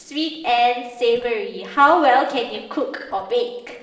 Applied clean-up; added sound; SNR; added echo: neural separator model SepFormer DNS4.